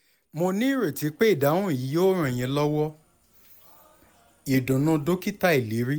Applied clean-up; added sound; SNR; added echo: none; none; none; none.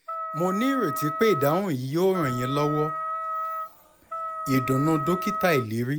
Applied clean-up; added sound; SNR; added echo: none; Wind instrument, woodwind instrument; 6 dB; none.